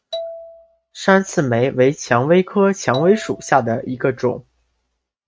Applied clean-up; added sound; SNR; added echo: neural mask model RNNoise.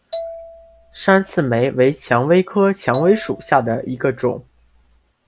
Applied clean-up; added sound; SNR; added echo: none; Marimba, xylophone; 17 dB; none.